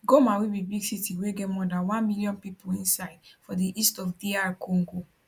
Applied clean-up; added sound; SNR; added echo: none; none; none; none.